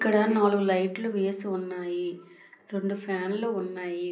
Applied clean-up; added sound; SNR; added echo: none; none; none; reverberation time 0.5 s.